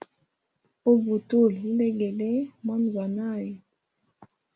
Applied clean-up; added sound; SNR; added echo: none; none; none; none.